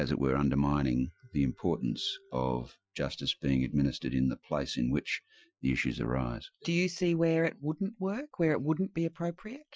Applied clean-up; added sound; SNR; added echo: classical method Wiener filter.